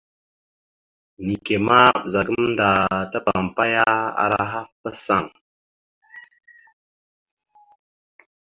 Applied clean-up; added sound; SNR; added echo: none; none; none; none.